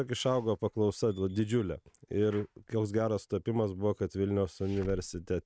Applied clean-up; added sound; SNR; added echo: neural mask model RNNoise.